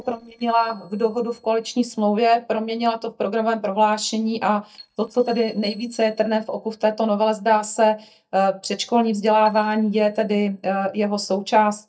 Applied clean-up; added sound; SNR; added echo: neural mask model DeepFilterNet 3.